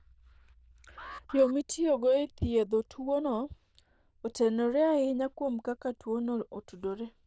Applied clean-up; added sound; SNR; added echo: neural diffusion model UNIVERSE++.